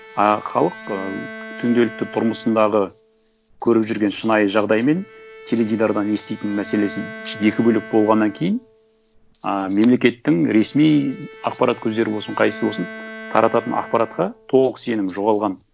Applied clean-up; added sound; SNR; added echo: none; Bowed string instrument; 18 dB; none.